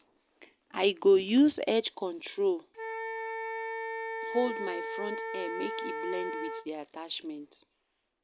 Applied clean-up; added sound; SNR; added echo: none; Wind instrument, woodwind instrument; 8 dB; none.